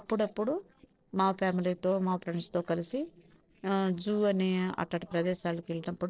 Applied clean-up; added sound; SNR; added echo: neural separator model SepFormer DNS4.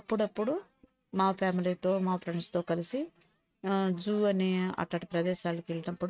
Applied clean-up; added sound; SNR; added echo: neural mask model RNNoise.